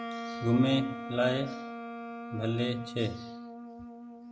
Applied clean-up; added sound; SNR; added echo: none; Wind instrument, woodwind instrument; 8 dB; none.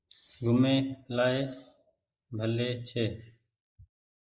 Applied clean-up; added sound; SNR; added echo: neural mask model Resemble Enhance denoiser.